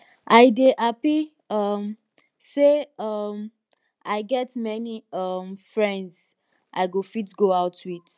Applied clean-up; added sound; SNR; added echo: none; none; none; none.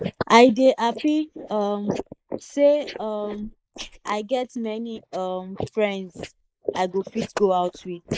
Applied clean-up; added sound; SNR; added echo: neural mask model Resemble Enhance denoiser.